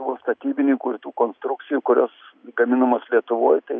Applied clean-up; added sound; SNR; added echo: none; none; none; none.